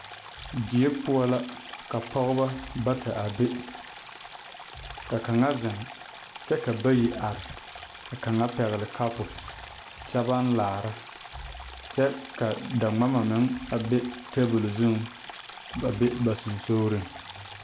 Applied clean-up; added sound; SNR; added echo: none; Stream; 14 dB; none.